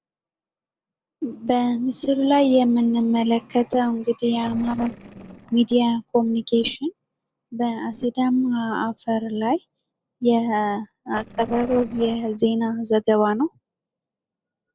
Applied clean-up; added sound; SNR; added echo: neural separator model SepFormer DNS4.